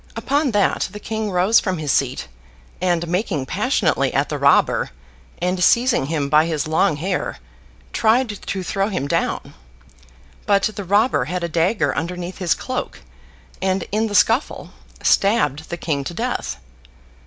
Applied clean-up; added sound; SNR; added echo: none; none; none; none.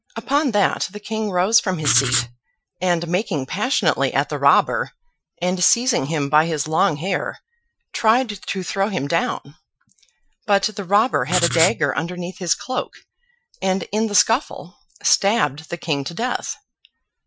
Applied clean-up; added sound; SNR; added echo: classical method Wiener filter.